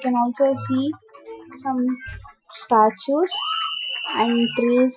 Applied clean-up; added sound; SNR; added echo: classical method Wiener filter.